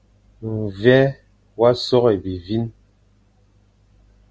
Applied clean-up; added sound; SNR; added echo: none; none; none; none.